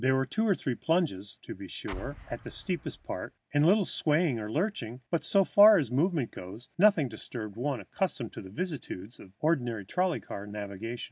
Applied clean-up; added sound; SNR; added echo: none; Explosion; 16 dB; none.